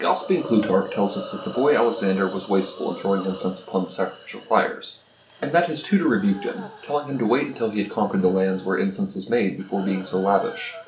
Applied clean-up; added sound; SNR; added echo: none; Hiss; 15 dB; reverberation time 0.3 s.